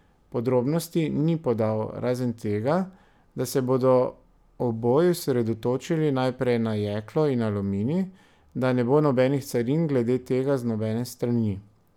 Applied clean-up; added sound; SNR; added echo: none; none; none; none.